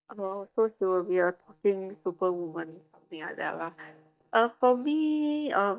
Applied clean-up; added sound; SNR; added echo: neural mask model DeepFilterNet 3.